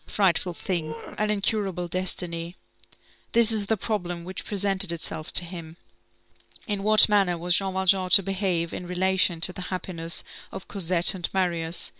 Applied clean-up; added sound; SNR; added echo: neural separator model SepFormer WHAM!.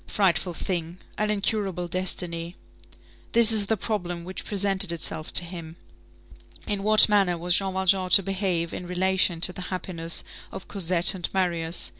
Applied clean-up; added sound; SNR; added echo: none; none; none; none.